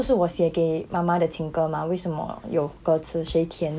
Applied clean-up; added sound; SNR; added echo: none; none; none; none.